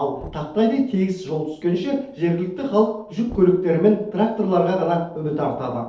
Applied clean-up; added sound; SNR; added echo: neural separator model SepFormer DNS4.